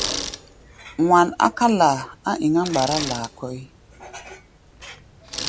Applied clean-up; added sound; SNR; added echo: none; Bicycle; 12 dB; none.